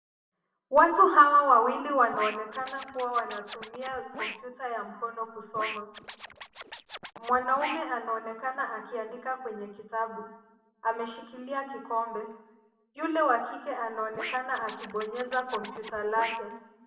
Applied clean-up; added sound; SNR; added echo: none; Scratching (performance technique); 13 dB; reverberation time 0.9 s.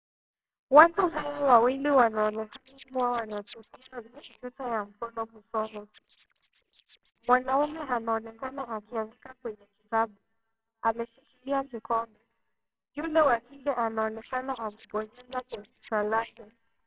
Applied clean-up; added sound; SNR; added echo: neural separator model SepFormer WHAMR!.